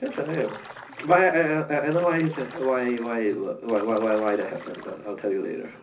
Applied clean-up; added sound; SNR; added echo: none; Stream; 18 dB; reverberation time 0.4 s.